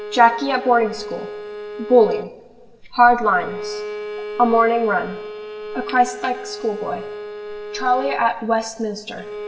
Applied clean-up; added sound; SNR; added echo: none; Bowed string instrument; 11 dB; reverberation time 1.1 s.